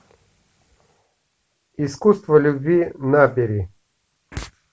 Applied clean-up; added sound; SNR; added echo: none; none; none; none.